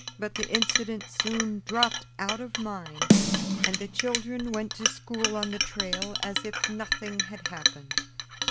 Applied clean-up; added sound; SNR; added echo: none; Snare drum + Chink, clink; -4 dB; none.